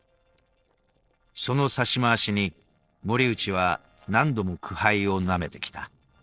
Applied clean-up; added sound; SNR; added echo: neural separator model SepFormer DNS4.